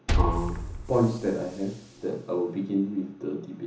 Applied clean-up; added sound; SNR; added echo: none; Liquid; 3 dB; reverberation time 0.7 s.